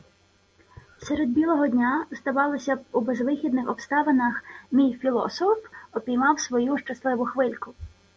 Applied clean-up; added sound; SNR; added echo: none; none; none; none.